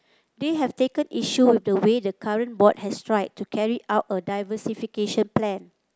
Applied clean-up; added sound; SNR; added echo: none; none; none; none.